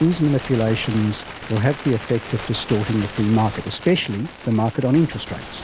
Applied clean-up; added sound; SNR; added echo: none; Bird + Gunshot, gunfire; 14 dB; none.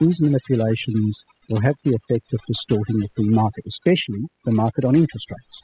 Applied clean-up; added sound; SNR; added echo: classical method spectral subtraction.